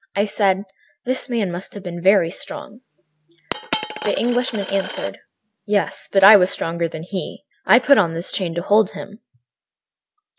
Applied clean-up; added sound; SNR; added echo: none; Coin (dropping); 10 dB; none.